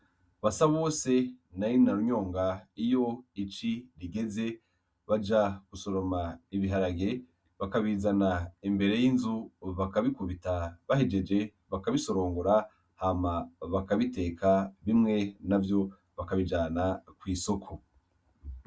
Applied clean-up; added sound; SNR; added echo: none; none; none; none.